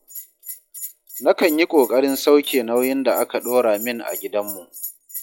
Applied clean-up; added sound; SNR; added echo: classical method log-MMSE.